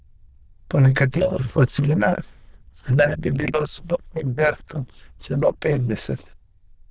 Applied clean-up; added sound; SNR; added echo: neural diffusion model UNIVERSE++.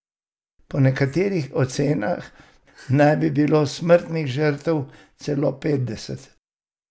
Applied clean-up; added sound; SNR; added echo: none; none; none; none.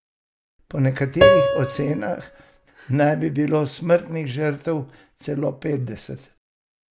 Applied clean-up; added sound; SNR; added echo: none; Piano; -2 dB; none.